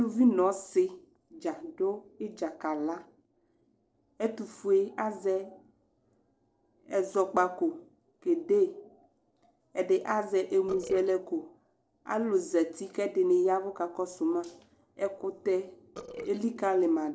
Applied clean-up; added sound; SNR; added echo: neural separator model SepFormer DNS4.